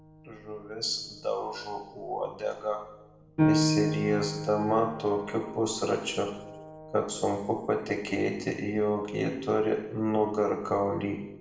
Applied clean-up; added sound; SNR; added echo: none; Piano; 6 dB; reverberation time 0.8 s.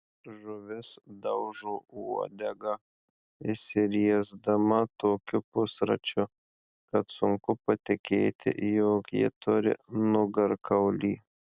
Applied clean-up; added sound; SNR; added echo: none; none; none; none.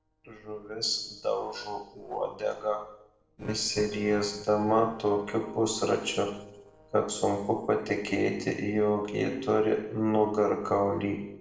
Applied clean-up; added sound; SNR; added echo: neural separator model SepFormer DNS4.